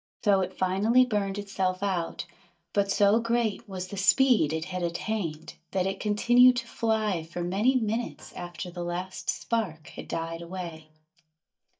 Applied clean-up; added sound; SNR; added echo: neural mask model DeepFilterNet 3.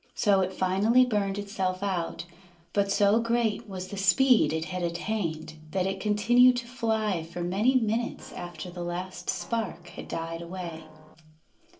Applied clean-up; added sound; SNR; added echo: neural separator model SepFormer DNS4.